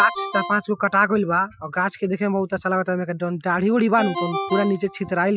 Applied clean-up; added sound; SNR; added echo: classical method Wiener filter.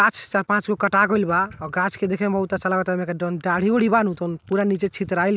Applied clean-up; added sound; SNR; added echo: none; none; none; none.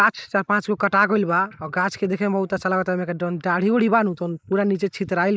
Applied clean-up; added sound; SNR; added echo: neural mask model Resemble Enhance denoiser.